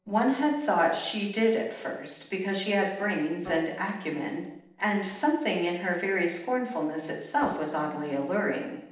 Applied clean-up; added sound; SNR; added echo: neural separator model SepFormer DNS4.